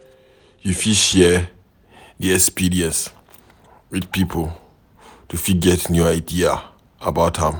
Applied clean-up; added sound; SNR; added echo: none; none; none; none.